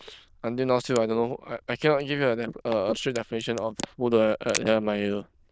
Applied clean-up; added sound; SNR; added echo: neural diffusion model UNIVERSE++.